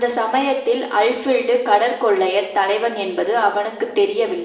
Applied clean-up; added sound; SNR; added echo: none; none; none; reverberation time 1.0 s.